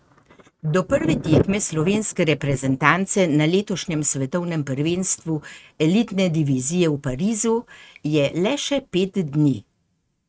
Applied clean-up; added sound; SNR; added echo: neural mask model RNNoise.